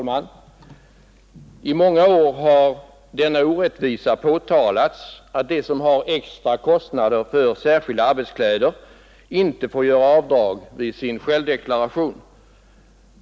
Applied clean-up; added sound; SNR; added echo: none; none; none; none.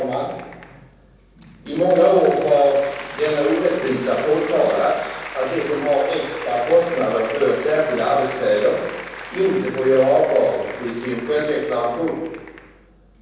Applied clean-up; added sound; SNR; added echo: none; Applause; 14 dB; reverberation time 1.1 s.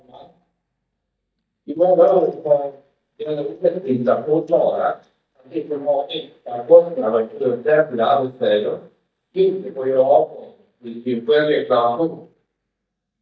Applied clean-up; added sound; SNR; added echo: neural mask model DeepFilterNet 3.